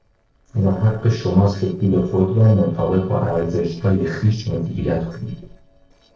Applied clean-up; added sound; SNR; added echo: neural separator model SepFormer DNS4.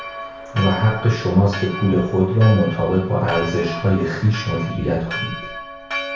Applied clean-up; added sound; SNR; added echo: none; Church bell; 11 dB; reverberation time 0.6 s.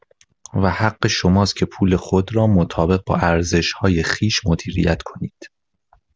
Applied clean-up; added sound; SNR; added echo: none; none; none; none.